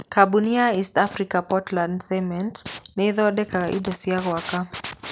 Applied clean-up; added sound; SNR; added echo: none; none; none; none.